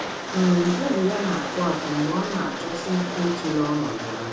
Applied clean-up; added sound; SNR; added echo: none; Rain; 6 dB; reverberation time 0.5 s.